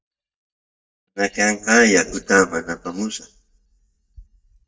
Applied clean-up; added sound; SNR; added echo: neural mask model DeepFilterNet 3.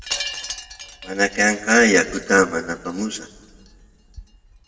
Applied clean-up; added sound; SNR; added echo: neural separator model SepFormer DNS4.